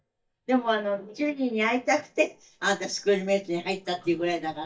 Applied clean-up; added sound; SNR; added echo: neural mask model DeepFilterNet 3.